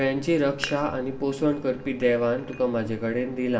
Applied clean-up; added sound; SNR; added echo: none; Dishes, pots, and pans; 18 dB; reverberation time 0.7 s.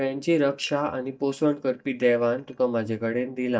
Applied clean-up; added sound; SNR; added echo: neural mask model DeepFilterNet 3.